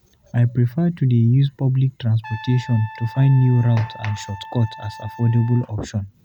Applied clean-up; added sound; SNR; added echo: none; Trumpet; 18 dB; none.